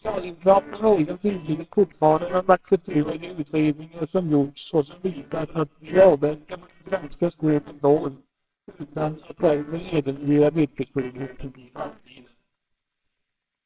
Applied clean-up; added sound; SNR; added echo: neural separator model SepFormer WHAMR!.